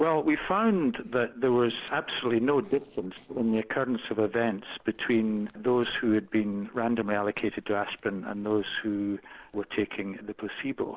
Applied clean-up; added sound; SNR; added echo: neural separator model SepFormer DNS4.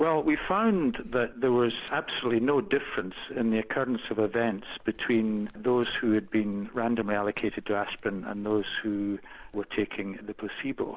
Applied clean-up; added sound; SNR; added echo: none; none; none; none.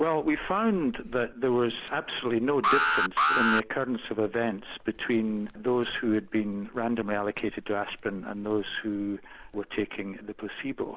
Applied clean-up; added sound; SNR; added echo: none; Alarm; -3 dB; none.